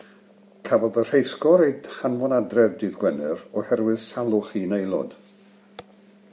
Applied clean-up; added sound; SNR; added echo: none; none; none; none.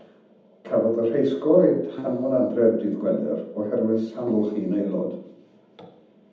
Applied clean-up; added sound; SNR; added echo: none; Keyboard (musical); 15 dB; reverberation time 0.8 s.